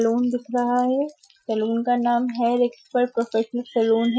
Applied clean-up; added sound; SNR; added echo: classical method Wiener filter.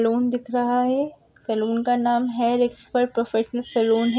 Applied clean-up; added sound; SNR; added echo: none; none; none; none.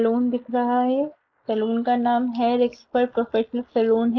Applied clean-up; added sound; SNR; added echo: neural mask model Resemble Enhance denoiser.